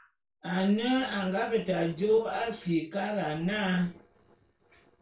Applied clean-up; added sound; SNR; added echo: neural separator model SepFormer DNS4.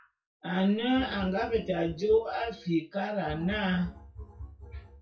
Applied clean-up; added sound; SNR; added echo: classical method WPE with log-MMSE.